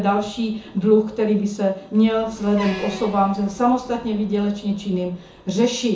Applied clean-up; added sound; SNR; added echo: none; Truck; 19 dB; reverberation time 0.6 s.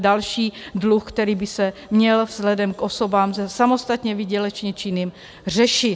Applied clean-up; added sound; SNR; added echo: none; none; none; none.